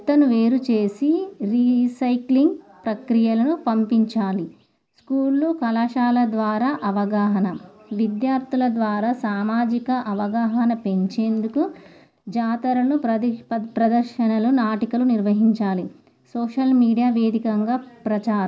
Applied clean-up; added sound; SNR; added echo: none; none; none; none.